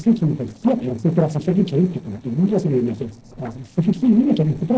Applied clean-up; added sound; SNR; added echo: neural separator model SepFormer DNS4.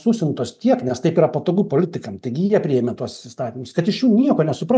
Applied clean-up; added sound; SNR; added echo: none; none; none; none.